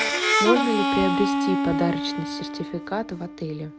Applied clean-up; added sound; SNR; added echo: none; Harmonica; -2 dB; none.